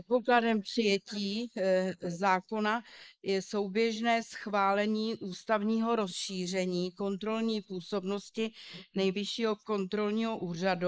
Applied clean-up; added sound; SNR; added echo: neural mask model Resemble Enhance denoiser.